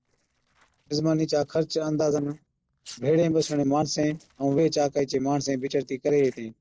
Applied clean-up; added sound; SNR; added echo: neural separator model SepFormer DNS4.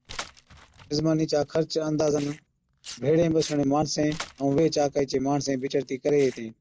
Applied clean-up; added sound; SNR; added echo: none; Tearing; 20 dB; none.